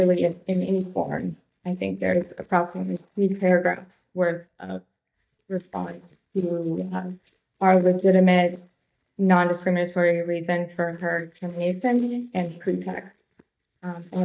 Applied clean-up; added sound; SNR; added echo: neural mask model DeepFilterNet 3.